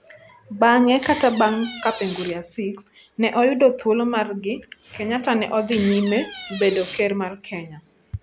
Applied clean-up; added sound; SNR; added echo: none; Door; 14 dB; none.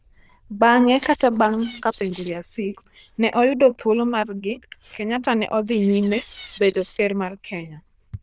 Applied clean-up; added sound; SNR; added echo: neural diffusion model UNIVERSE++.